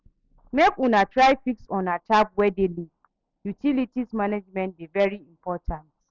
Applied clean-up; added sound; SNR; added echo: none; none; none; none.